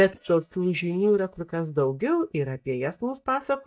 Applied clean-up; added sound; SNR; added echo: neural mask model DeepFilterNet 3.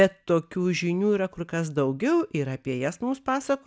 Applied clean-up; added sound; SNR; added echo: none; none; none; none.